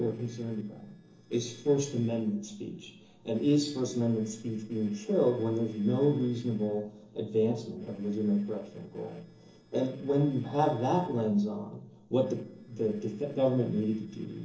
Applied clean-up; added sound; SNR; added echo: neural separator model SepFormer DNS4.